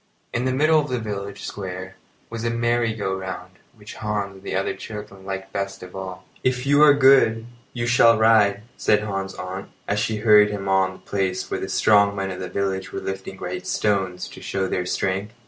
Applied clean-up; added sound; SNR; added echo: none; none; none; none.